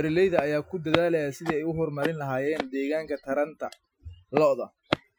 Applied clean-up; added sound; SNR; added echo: classical method Wiener filter.